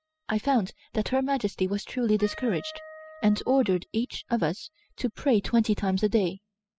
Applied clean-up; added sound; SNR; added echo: classical method spectral subtraction.